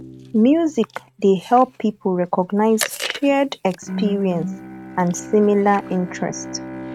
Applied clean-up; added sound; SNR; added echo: neural mask model RNNoise.